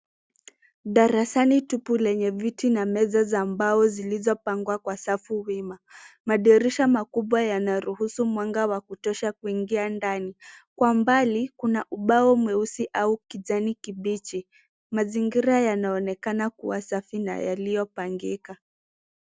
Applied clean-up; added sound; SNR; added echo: none; none; none; none.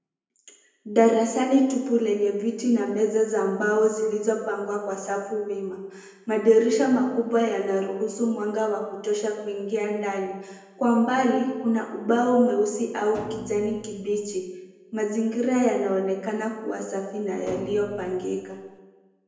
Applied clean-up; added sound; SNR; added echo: none; Thump, thud; 16 dB; reverberation time 1.0 s.